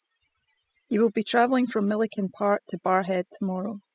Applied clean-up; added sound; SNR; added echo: classical method spectral subtraction.